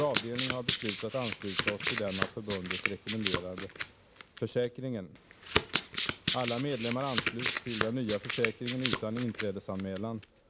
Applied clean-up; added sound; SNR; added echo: none; Domestic sounds, home sounds; -3 dB; none.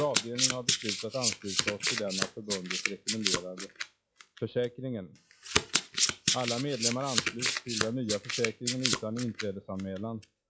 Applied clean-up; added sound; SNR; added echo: classical method log-MMSE.